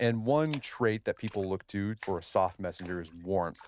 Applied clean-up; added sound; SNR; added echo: neural mask model RNNoise.